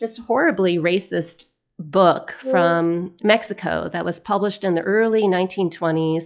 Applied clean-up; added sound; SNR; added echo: classical method log-MMSE.